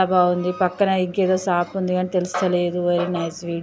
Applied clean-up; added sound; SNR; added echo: none; none; none; none.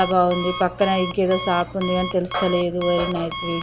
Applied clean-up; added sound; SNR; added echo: none; Alarm; 7 dB; none.